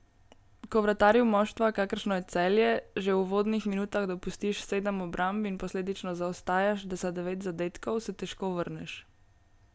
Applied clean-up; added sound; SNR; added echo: none; none; none; none.